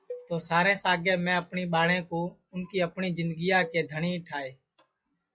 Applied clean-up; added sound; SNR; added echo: classical method log-MMSE.